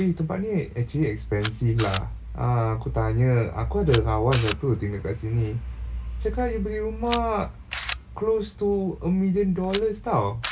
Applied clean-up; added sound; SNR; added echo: none; Camera; 15 dB; none.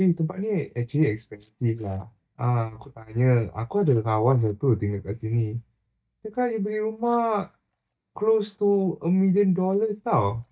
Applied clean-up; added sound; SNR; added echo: neural mask model DeepFilterNet 3.